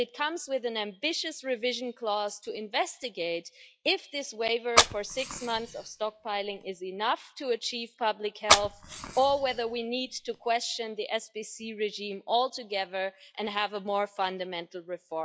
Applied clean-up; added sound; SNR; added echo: classical method log-MMSE.